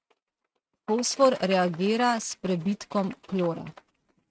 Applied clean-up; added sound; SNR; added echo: neural mask model RNNoise.